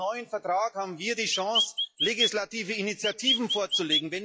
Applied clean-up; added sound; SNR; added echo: classical method log-MMSE.